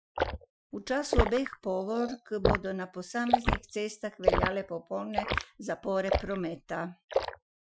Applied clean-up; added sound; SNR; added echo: classical method Wiener filter.